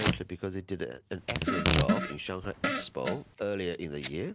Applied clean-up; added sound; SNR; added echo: none; Packing tape, duct tape / Tearing + Fart; -4 dB; none.